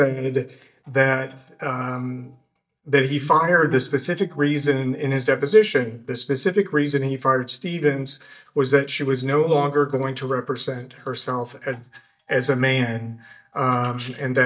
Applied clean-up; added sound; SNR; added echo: neural mask model DeepFilterNet 3.